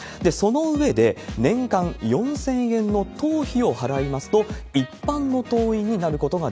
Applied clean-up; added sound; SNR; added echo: none; none; none; none.